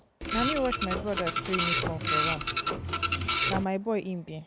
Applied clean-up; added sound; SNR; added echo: none; Printer; -3 dB; none.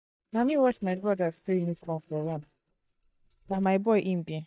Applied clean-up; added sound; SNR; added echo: neural mask model DeepFilterNet 3.